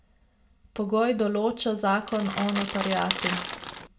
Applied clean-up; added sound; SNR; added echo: none; Crackle; 4 dB; reverberation time 0.4 s.